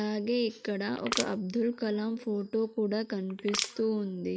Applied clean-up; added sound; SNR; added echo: neural mask model RNNoise.